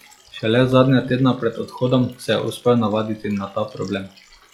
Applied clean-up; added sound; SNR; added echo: classical method log-MMSE.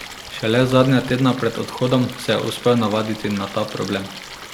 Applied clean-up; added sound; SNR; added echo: none; Stream; 15 dB; none.